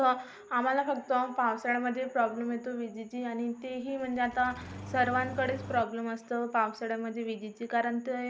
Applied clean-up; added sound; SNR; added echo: none; Engine starting; 13 dB; none.